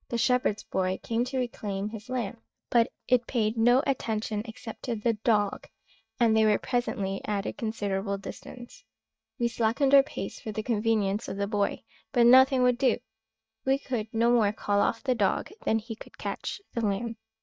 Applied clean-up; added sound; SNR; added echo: neural mask model DeepFilterNet 3.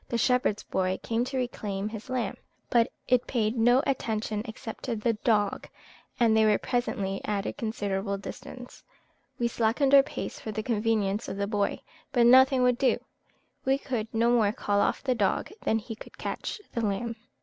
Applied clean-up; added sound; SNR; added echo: none; none; none; none.